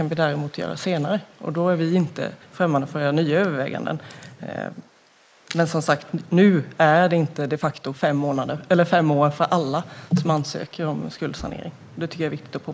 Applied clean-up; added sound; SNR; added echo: neural mask model Resemble Enhance denoiser.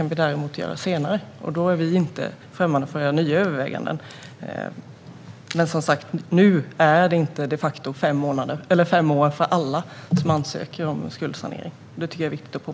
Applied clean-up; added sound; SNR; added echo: none; none; none; none.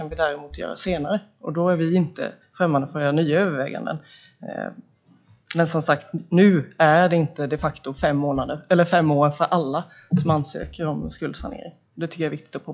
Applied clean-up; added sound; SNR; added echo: classical method log-MMSE.